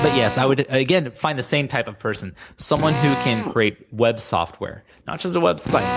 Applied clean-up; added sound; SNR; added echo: none; Drill; 9 dB; none.